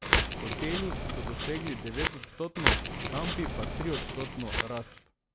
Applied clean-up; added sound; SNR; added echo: none; Crackle; -5 dB; none.